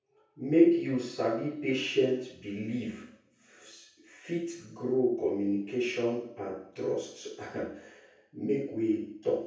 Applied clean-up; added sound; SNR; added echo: none; none; none; reverberation time 0.6 s.